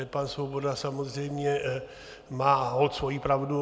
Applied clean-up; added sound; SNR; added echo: none; none; none; none.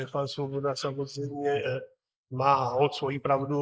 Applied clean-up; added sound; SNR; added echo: neural mask model Resemble Enhance denoiser.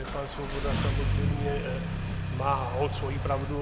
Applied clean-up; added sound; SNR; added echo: none; Engine starting; -3 dB; none.